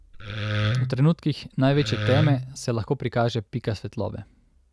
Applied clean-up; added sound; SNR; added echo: none; Wood; 2 dB; none.